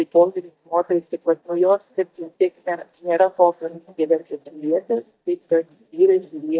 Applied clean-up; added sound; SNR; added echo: neural mask model DeepFilterNet 3.